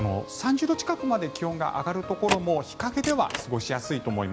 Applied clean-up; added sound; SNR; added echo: none; Slam / Train; 11 dB; none.